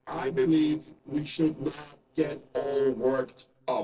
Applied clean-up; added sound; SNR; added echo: neural separator model SepFormer DNS4.